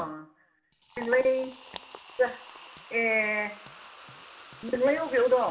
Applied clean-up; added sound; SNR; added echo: none; Liquid; 18 dB; reverberation time 0.4 s.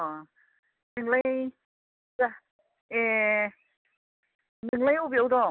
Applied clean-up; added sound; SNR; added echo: none; none; none; none.